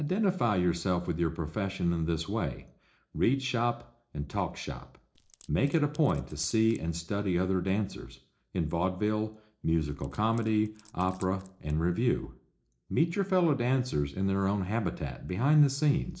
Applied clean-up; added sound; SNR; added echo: neural separator model SepFormer DNS4.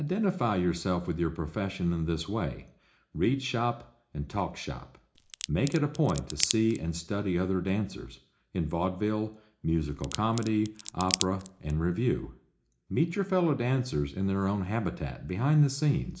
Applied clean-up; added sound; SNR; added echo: none; Crack; 8 dB; reverberation time 0.4 s.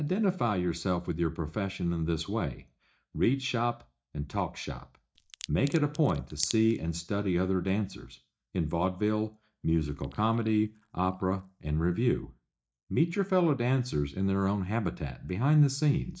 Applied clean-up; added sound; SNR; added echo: neural mask model DeepFilterNet 3.